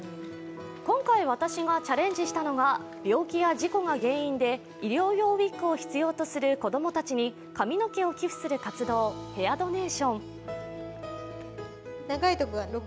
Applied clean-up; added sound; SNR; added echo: none; none; none; none.